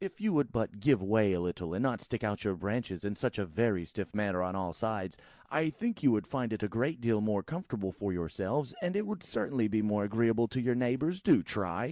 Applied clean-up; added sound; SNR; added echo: none; none; none; none.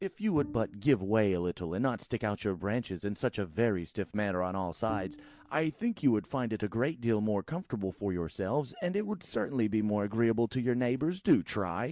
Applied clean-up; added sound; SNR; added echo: none; Bowed string instrument; 15 dB; none.